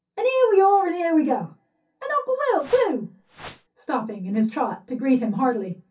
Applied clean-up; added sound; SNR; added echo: none; Whoosh, swoosh, swish; 20 dB; reverberation time 0.3 s.